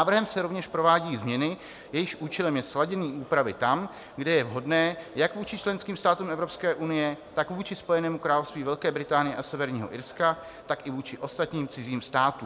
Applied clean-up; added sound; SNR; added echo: none; none; none; none.